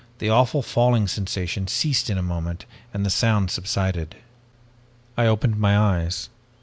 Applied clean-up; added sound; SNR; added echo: none; none; none; none.